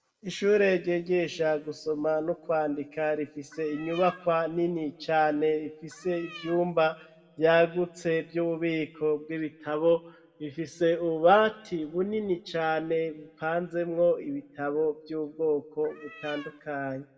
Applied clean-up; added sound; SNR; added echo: none; Cat; 18 dB; reverberation time 0.9 s.